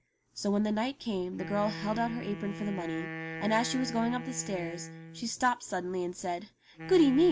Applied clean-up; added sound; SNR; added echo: none; Wind instrument, woodwind instrument; 12 dB; none.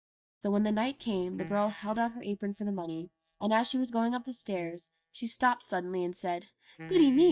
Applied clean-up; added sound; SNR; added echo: neural mask model DeepFilterNet 3.